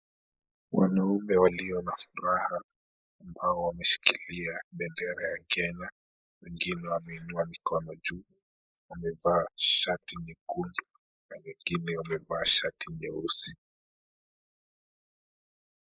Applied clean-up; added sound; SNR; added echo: neural mask model Resemble Enhance denoiser.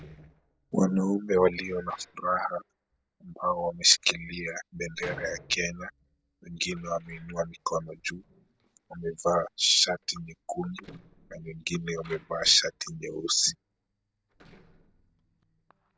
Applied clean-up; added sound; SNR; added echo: neural separator model SepFormer DNS4.